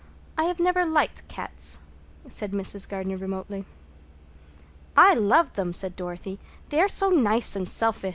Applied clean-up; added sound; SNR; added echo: none; none; none; none.